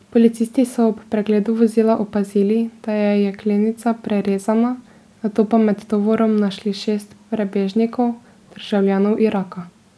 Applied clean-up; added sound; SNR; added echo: none; none; none; none.